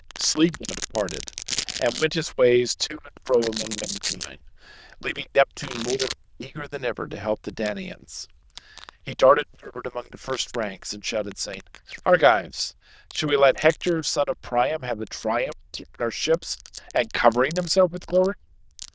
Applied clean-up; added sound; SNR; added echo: neural diffusion model UNIVERSE++.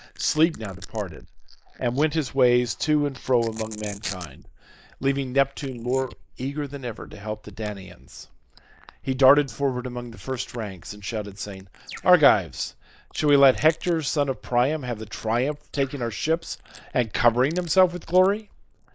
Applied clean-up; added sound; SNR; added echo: neural mask model Resemble Enhance denoiser.